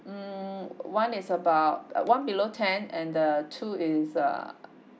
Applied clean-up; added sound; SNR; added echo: none; none; none; none.